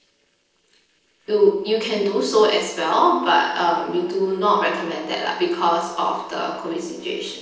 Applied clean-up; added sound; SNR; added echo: neural separator model SepFormer DNS4.